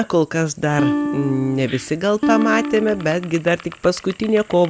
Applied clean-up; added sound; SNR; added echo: none; Acoustic guitar; 4 dB; none.